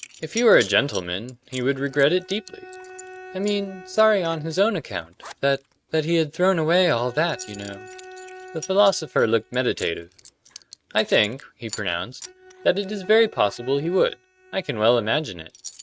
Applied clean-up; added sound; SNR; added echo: neural mask model RNNoise.